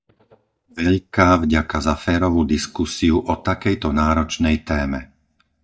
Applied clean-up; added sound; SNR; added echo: neural mask model DeepFilterNet 3.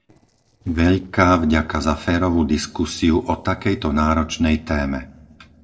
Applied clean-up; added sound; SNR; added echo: neural separator model SepFormer DNS4.